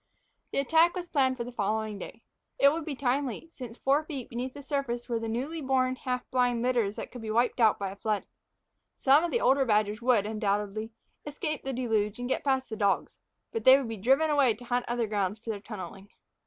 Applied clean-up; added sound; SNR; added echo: none; none; none; none.